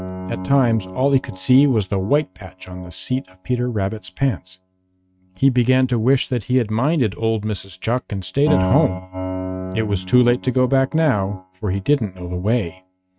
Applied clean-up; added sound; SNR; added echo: neural mask model RNNoise.